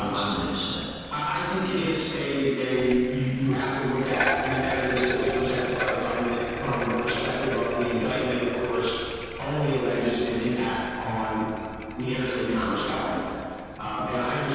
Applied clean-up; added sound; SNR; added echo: none; Bicycle; 8 dB; reverberation time 2.1 s.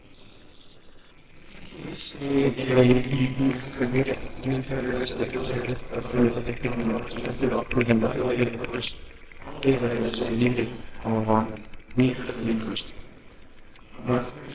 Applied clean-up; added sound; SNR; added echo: neural separator model SepFormer WHAMR!.